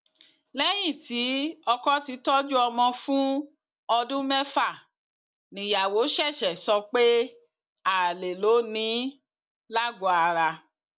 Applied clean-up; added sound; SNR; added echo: none; none; none; none.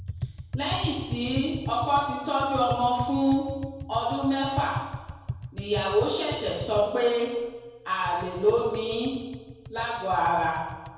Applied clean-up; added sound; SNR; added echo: none; Tap; 10 dB; reverberation time 1.2 s.